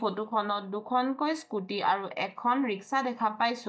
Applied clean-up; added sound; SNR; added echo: neural mask model DeepFilterNet 3.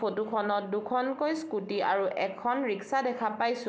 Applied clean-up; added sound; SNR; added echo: none; none; none; none.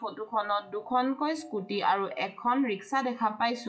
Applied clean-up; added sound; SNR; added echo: classical method WPE with log-MMSE.